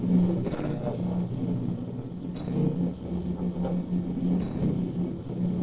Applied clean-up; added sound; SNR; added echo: neural separator model SepFormer DNS4.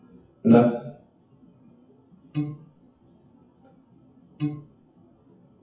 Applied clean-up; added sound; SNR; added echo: classical method WPE with log-MMSE.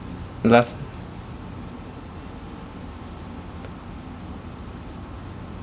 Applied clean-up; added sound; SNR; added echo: none; none; none; none.